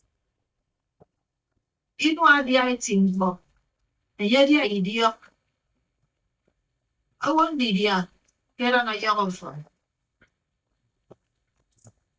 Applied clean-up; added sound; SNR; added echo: neural mask model DeepFilterNet 3.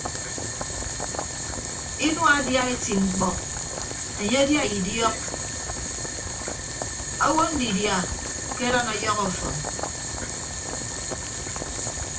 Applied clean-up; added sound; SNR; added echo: none; Boiling; 2 dB; reverberation time 0.2 s.